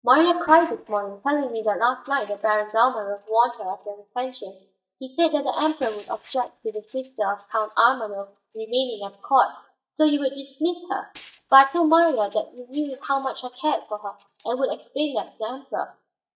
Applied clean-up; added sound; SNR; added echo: neural mask model DeepFilterNet 3.